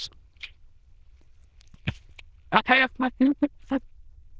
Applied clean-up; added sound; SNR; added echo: neural diffusion model UNIVERSE++.